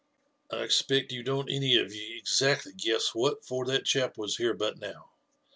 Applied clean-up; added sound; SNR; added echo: none; none; none; none.